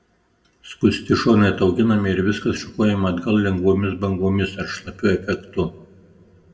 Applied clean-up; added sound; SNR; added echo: none; none; none; reverberation time 1.2 s.